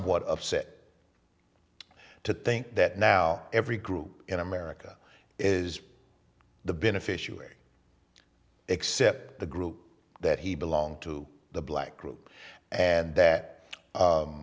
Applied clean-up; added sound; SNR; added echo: none; none; none; none.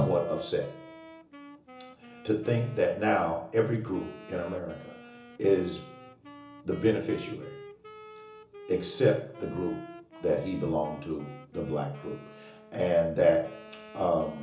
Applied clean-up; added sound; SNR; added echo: none; Wind instrument, woodwind instrument; 18 dB; reverberation time 0.7 s.